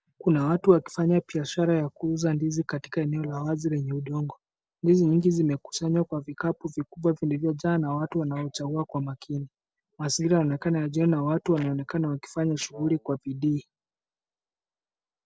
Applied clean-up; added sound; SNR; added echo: neural separator model SepFormer DNS4.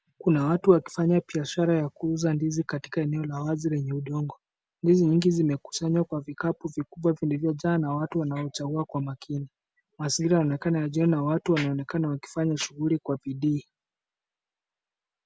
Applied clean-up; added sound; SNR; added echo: none; none; none; none.